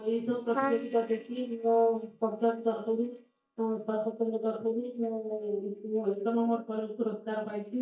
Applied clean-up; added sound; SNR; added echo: neural mask model DeepFilterNet 3.